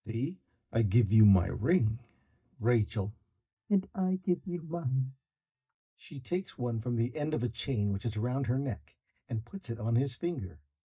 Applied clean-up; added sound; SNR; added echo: neural mask model DeepFilterNet 3.